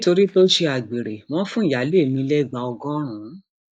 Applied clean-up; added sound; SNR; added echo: neural mask model DeepFilterNet 3.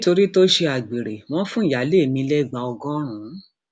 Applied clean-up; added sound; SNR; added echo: none; none; none; none.